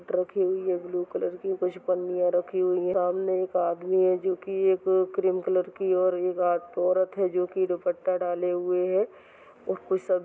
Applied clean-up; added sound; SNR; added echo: none; none; none; none.